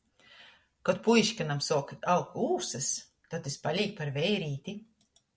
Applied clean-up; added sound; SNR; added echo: none; none; none; none.